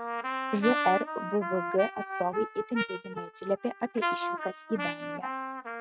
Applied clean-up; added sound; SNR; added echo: neural mask model RNNoise.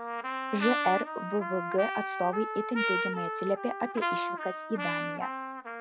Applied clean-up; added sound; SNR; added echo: none; Trumpet; 1 dB; none.